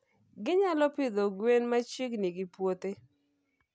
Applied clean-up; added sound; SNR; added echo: none; none; none; none.